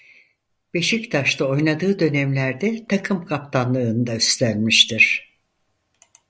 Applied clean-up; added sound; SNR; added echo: none; none; none; none.